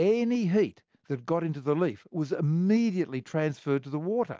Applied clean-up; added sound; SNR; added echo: none; none; none; none.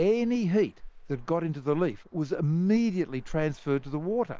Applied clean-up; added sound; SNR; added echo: neural mask model Resemble Enhance denoiser.